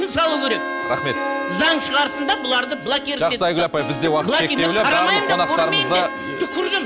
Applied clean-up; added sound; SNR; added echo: none; Wind instrument, woodwind instrument + Harp; 7 dB; none.